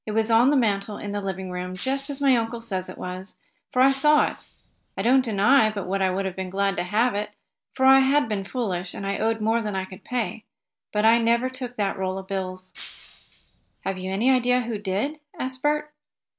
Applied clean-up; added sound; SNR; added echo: neural separator model SepFormer DNS4.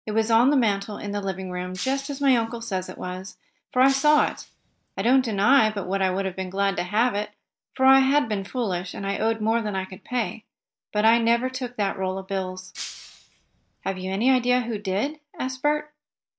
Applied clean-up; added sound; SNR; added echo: neural mask model DeepFilterNet 3.